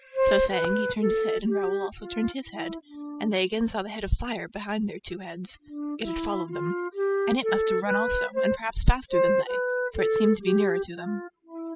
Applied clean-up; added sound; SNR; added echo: classical method spectral subtraction.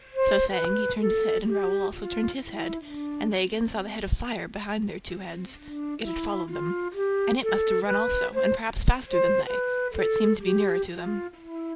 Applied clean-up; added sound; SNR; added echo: none; Wind instrument, woodwind instrument; -1 dB; none.